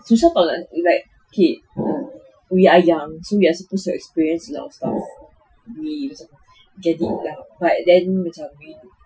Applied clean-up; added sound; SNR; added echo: classical method Wiener filter.